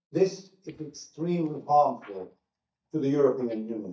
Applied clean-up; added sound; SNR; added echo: neural mask model DeepFilterNet 3.